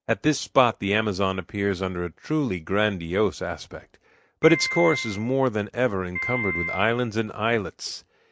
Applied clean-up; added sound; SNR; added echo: none; Piano; 5 dB; none.